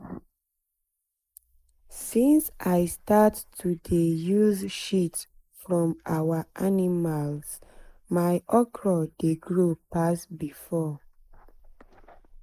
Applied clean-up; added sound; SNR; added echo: neural mask model Resemble Enhance denoiser.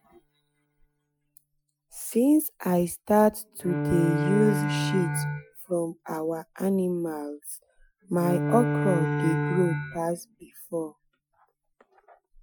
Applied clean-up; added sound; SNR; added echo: classical method Wiener filter.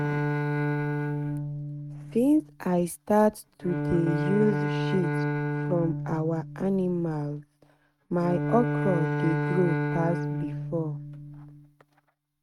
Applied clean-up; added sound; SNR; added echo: neural mask model RNNoise.